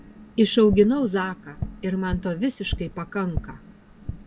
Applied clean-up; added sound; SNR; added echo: none; Tap; 11 dB; none.